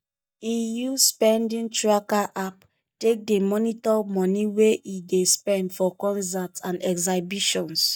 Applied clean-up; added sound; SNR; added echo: neural mask model DeepFilterNet 3.